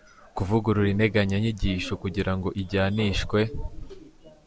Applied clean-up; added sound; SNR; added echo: none; none; none; none.